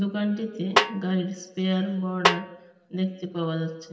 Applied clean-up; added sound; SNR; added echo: none; Snare drum; -1 dB; reverberation time 1.2 s.